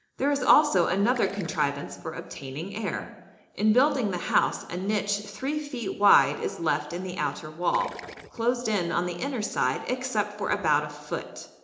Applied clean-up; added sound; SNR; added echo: neural separator model SepFormer DNS4.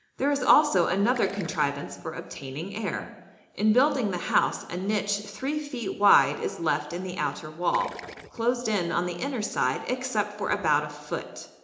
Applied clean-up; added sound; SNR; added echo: none; Gurgling; 18 dB; reverberation time 0.8 s.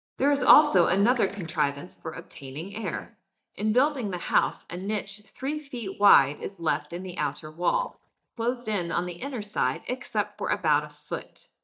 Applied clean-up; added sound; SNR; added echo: neural mask model DeepFilterNet 3.